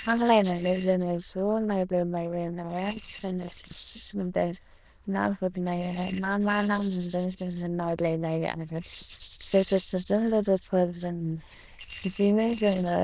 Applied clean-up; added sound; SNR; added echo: neural diffusion model UNIVERSE++.